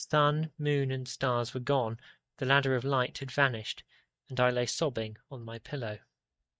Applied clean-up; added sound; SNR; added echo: neural mask model DeepFilterNet 3.